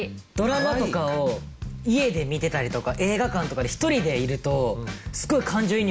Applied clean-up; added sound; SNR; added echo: none; none; none; none.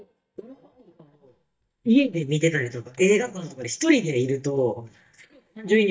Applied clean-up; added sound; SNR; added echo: neural mask model DeepFilterNet 3.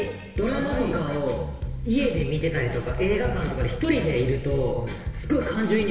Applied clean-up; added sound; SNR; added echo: none; Bass drum; 16 dB; reverberation time 1.3 s.